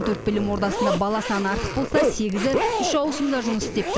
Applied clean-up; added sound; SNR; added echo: none; Zipper (clothing); 2 dB; none.